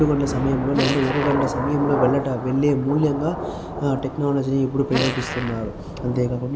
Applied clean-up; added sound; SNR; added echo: none; Thunder / Rain + Fart; 6 dB; none.